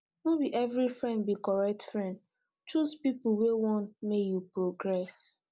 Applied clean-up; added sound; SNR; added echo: none; none; none; none.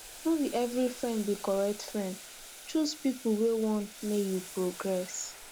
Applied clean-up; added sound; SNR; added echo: none; Boiling; 15 dB; none.